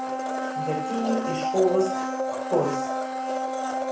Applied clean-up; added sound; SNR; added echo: none; Domestic sounds, home sounds; -1 dB; reverberation time 0.4 s.